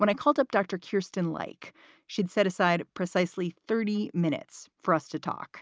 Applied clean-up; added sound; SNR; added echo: none; none; none; none.